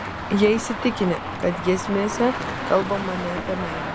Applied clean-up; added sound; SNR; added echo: none; Traffic noise, roadway noise; 6 dB; none.